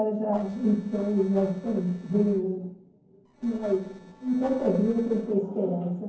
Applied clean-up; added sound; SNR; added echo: neural separator model SepFormer DNS4.